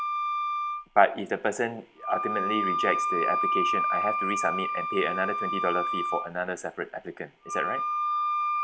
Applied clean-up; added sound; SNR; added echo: none; Wind instrument, woodwind instrument; -1 dB; none.